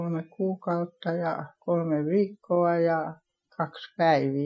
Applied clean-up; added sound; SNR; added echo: classical method Wiener filter.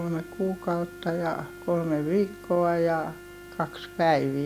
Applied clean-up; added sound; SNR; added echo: none; Wind instrument, woodwind instrument; 17 dB; none.